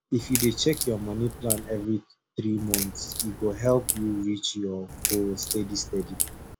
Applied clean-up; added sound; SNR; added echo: none; Crack; 5 dB; none.